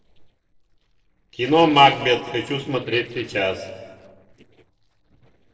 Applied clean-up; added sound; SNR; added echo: neural separator model SepFormer DNS4.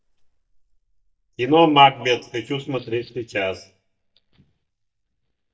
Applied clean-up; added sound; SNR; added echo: neural mask model DeepFilterNet 3.